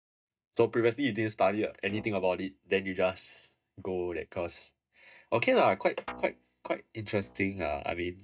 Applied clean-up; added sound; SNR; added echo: neural mask model DeepFilterNet 3.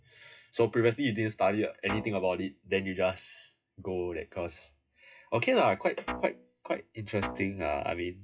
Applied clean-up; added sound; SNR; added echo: classical method WPE with log-MMSE.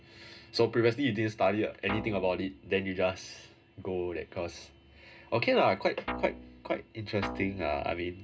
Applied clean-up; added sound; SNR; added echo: none; Guitar; 10 dB; reverberation time 0.2 s.